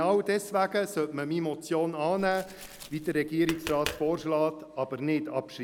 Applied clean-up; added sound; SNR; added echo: none; Tap; 13 dB; none.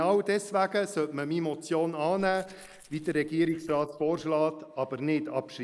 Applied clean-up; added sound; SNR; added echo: neural mask model Resemble Enhance denoiser.